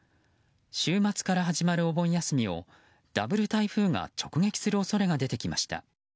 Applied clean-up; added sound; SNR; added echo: none; none; none; none.